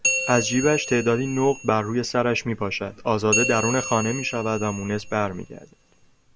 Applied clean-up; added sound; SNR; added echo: none; Bell; 7 dB; none.